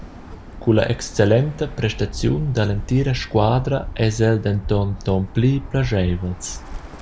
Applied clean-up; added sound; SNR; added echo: none; Bird; 12 dB; none.